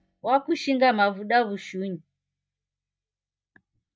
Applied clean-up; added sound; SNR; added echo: neural mask model DeepFilterNet 3.